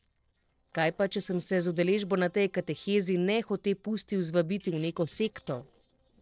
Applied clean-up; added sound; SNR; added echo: neural separator model SepFormer DNS4.